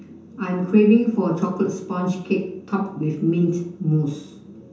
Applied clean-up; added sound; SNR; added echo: none; none; none; reverberation time 0.6 s.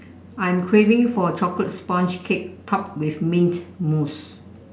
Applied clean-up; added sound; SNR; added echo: none; none; none; none.